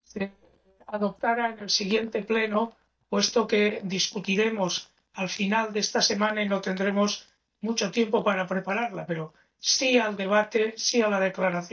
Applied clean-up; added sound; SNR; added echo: neural mask model DeepFilterNet 3.